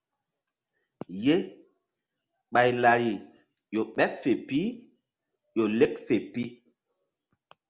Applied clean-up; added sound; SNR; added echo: none; none; none; none.